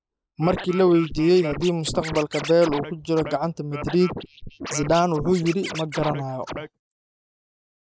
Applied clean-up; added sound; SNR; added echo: neural mask model Resemble Enhance denoiser.